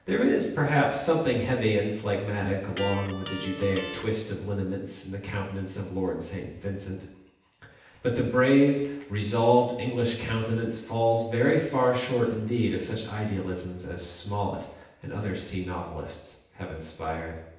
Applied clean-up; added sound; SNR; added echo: none; Electric guitar; 13 dB; reverberation time 0.9 s.